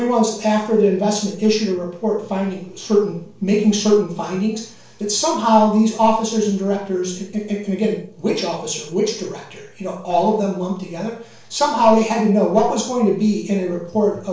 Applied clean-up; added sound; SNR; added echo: none; none; none; reverberation time 0.4 s.